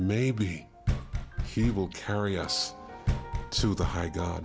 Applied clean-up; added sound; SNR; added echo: none; Knock; 3 dB; none.